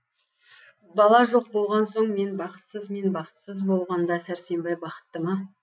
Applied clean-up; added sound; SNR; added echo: none; none; none; none.